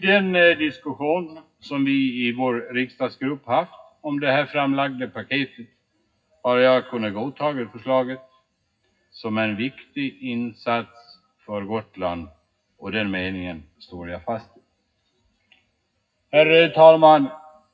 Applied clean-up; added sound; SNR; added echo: classical method WPE with log-MMSE.